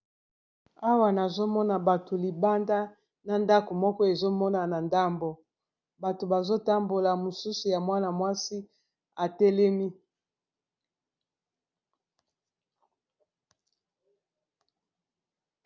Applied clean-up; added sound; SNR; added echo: none; none; none; none.